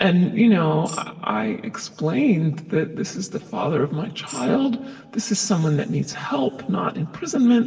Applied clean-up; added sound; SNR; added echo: none; Tambourine; 18 dB; reverberation time 2.3 s.